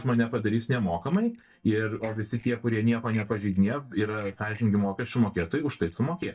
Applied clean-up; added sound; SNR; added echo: neural mask model DeepFilterNet 3.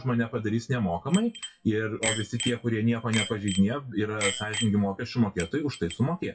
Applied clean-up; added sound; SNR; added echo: classical method WPE with log-MMSE.